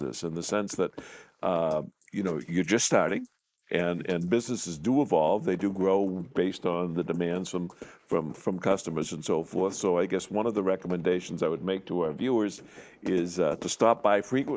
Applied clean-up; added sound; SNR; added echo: neural mask model Resemble Enhance denoiser.